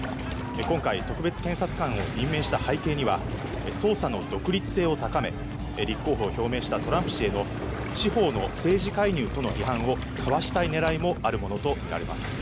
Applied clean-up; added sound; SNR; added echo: none; Waves, surf; 6 dB; none.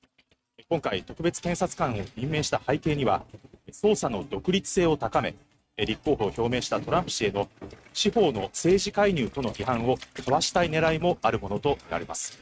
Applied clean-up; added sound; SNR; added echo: neural mask model RNNoise.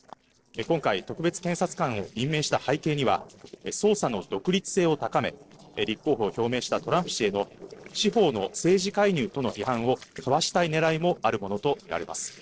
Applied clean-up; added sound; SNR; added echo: neural separator model SepFormer DNS4.